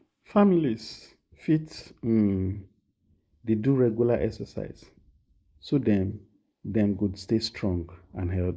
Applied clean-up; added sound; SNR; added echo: neural mask model Resemble Enhance denoiser.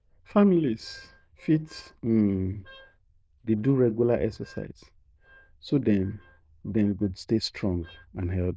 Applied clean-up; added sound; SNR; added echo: neural diffusion model UNIVERSE++.